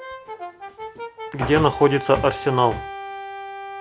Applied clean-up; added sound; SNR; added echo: none; Brass instrument; 11 dB; none.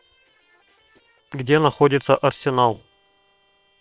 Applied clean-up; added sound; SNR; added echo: neural separator model SepFormer WHAM!.